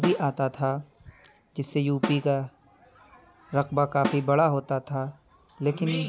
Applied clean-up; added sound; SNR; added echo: none; Snare drum; 11 dB; none.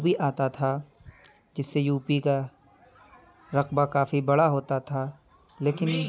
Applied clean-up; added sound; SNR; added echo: none; none; none; none.